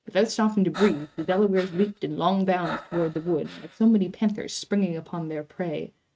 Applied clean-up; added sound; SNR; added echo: neural mask model RNNoise.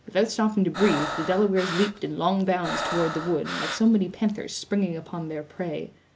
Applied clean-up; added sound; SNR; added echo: none; Breathing; 7 dB; none.